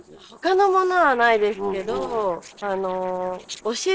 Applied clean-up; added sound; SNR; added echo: neural separator model SepFormer DNS4.